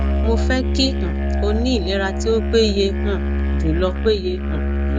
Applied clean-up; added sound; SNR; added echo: neural mask model RNNoise.